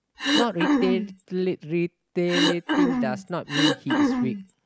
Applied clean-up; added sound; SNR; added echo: none; Cough; -4 dB; none.